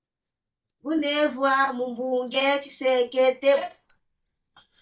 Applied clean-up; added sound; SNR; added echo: neural mask model DeepFilterNet 3.